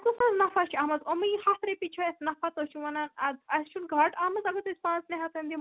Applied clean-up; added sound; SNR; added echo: none; none; none; none.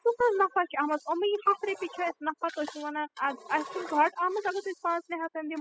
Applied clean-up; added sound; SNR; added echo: classical method spectral subtraction.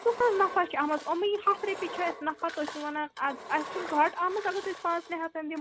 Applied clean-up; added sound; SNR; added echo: none; Engine; 13 dB; none.